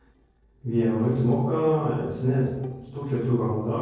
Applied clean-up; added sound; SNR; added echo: neural separator model SepFormer DNS4.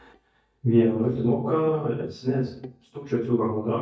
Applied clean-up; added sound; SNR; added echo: neural mask model DeepFilterNet 3.